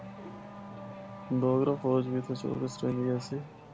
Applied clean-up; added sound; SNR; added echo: none; Race car, auto racing / Accelerating, revving, vroom; 13 dB; none.